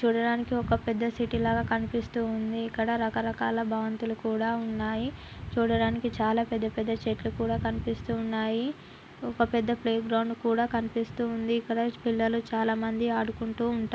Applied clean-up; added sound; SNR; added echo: none; none; none; none.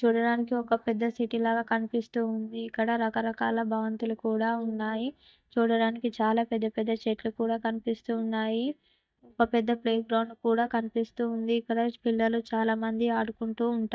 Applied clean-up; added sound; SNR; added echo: neural mask model DeepFilterNet 3.